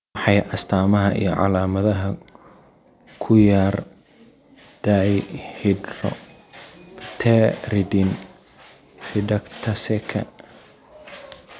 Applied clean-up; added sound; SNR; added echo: none; none; none; none.